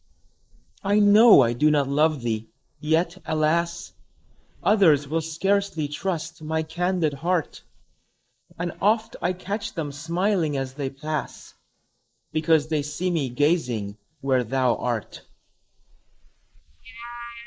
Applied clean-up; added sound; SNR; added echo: neural mask model Resemble Enhance denoiser.